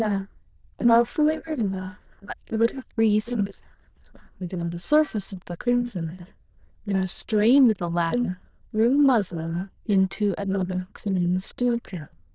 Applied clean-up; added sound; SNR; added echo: neural diffusion model UNIVERSE++.